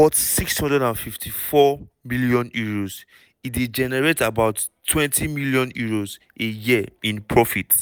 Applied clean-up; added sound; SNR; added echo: none; none; none; none.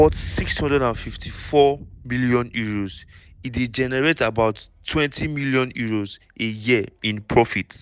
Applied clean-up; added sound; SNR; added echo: none; Boom; 17 dB; none.